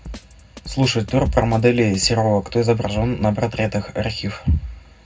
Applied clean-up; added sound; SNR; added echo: none; Drum kit; 20 dB; reverberation time 0.3 s.